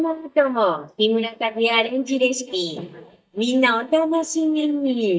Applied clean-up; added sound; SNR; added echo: neural mask model DeepFilterNet 3.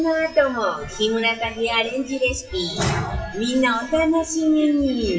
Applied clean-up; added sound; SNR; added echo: classical method WPE with log-MMSE.